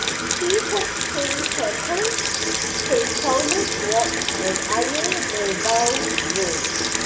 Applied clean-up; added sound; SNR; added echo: none; Sink (filling or washing) / Water tap, faucet; -2 dB; reverberation time 2.0 s.